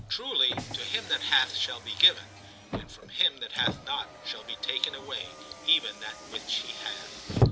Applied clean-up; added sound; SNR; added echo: none; Car; 5 dB; none.